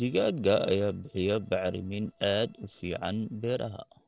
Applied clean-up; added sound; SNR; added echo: neural separator model SepFormer DNS4.